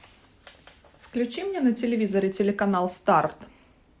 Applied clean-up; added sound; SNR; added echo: none; none; none; none.